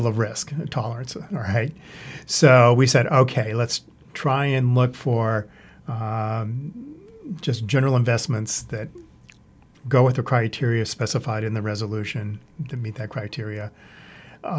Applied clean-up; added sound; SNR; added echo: none; none; none; none.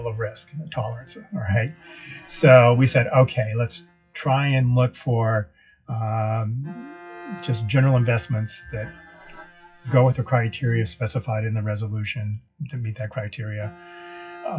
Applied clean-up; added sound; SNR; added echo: classical method WPE with log-MMSE.